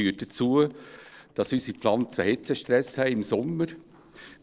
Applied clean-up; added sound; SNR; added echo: neural separator model SepFormer DNS4.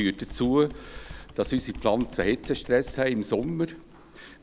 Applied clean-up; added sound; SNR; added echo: none; Computer keyboard; 16 dB; none.